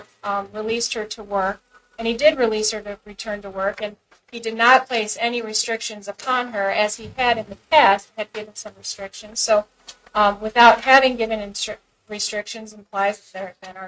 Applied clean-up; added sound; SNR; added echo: neural mask model RNNoise.